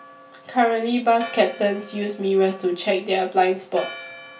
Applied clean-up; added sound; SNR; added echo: none; Church bell; 18 dB; reverberation time 0.3 s.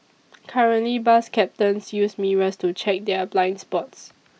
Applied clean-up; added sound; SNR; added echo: none; none; none; none.